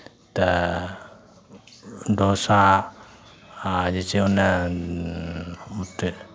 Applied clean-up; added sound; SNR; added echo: none; none; none; none.